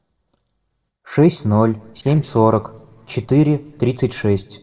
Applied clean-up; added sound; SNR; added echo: neural separator model SepFormer DNS4.